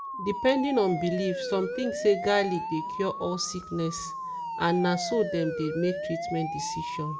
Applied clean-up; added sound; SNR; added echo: none; Siren; 6 dB; reverberation time 1.9 s.